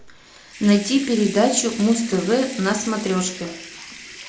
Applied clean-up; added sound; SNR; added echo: none; Sink (filling or washing) / Water tap, faucet / Liquid; 15 dB; none.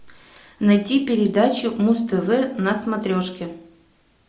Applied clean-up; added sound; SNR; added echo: none; none; none; none.